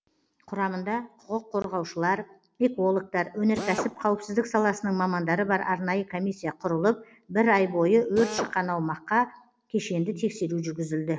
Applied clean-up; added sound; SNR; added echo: none; Drill; 7 dB; none.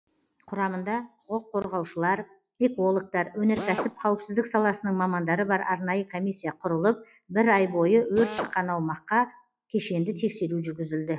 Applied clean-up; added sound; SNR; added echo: classical method log-MMSE.